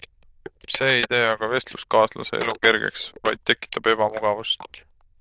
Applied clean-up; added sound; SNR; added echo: neural diffusion model UNIVERSE++.